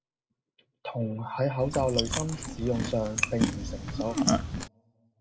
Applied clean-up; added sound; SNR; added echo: none; Chewing, mastication; -2 dB; reverberation time 0.6 s.